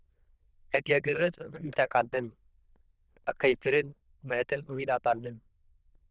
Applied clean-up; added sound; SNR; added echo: neural diffusion model UNIVERSE++.